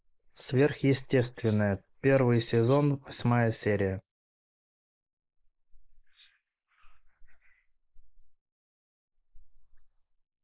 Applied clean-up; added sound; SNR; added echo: neural mask model Resemble Enhance denoiser.